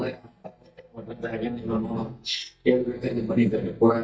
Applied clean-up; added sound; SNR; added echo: neural mask model DeepFilterNet 3.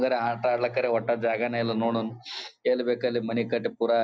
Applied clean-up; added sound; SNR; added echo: none; none; none; none.